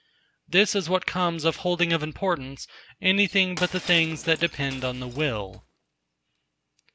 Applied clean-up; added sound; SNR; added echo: none; Shatter; 16 dB; none.